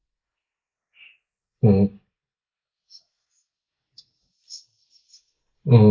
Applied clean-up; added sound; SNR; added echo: neural mask model Resemble Enhance denoiser.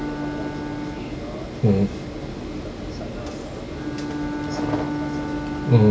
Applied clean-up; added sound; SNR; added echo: none; Bowed string instrument; 7 dB; none.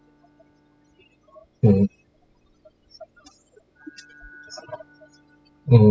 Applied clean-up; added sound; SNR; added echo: classical method spectral subtraction.